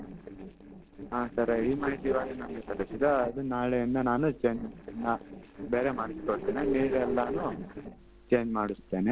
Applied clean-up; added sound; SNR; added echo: neural separator model SepFormer DNS4.